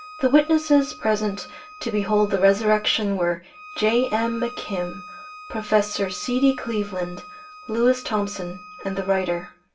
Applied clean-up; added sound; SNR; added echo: none; Bowed string instrument; 18 dB; reverberation time 0.2 s.